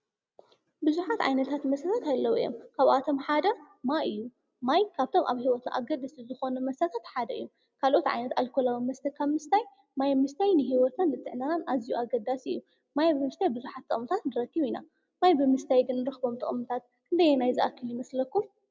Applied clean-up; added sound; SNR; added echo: none; none; none; none.